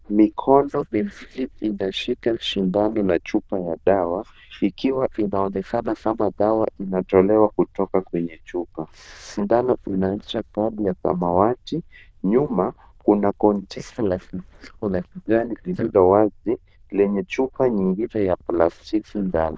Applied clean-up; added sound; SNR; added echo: neural diffusion model UNIVERSE++.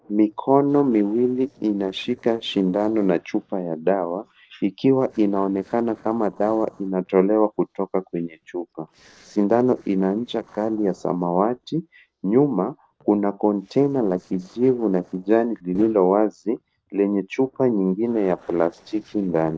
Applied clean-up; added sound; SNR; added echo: neural separator model SepFormer DNS4.